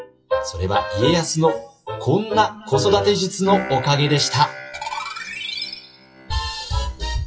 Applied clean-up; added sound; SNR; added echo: classical method WPE with log-MMSE.